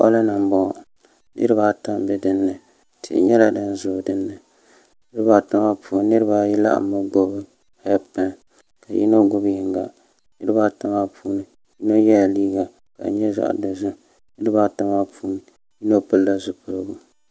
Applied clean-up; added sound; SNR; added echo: none; none; none; none.